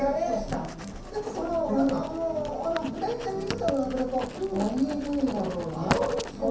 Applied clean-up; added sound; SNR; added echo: none; Writing; 9 dB; reverberation time 0.7 s.